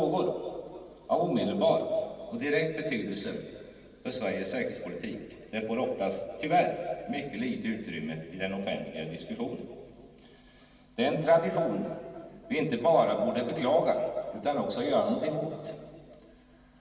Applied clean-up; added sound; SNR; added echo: none; none; none; reverberation time 2.3 s.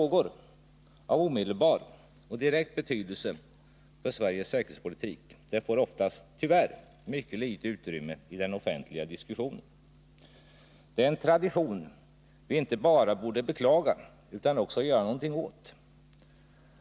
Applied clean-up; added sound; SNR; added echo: none; none; none; none.